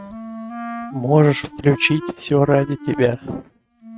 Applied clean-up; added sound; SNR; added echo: neural mask model RNNoise.